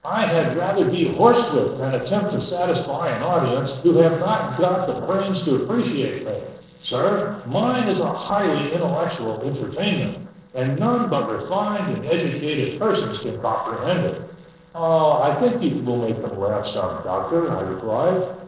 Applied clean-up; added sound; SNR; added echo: neural separator model SepFormer DNS4.